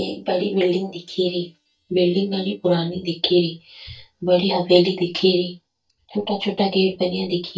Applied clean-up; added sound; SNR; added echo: neural mask model DeepFilterNet 3.